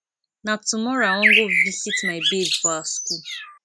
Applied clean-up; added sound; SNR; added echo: none; Bird; -5 dB; none.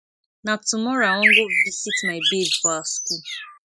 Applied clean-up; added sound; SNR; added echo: classical method spectral subtraction.